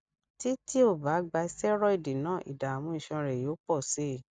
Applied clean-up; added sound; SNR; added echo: none; none; none; none.